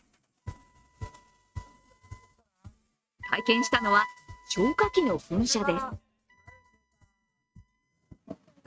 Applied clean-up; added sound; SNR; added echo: neural mask model RNNoise.